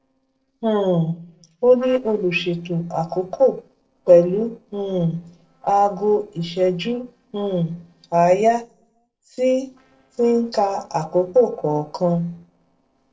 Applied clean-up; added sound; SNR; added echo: neural separator model SepFormer DNS4.